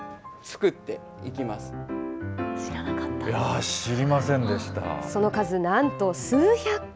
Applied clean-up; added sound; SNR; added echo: none; none; none; none.